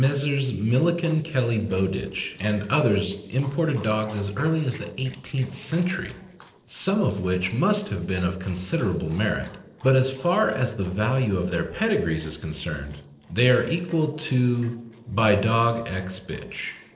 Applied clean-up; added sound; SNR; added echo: neural separator model SepFormer DNS4.